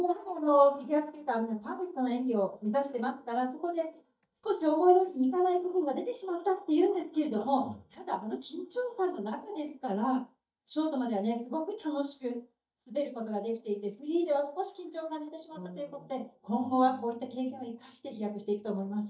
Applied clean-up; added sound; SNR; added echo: neural mask model DeepFilterNet 3.